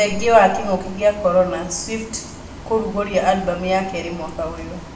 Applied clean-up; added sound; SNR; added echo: none; Bus; 17 dB; reverberation time 0.7 s.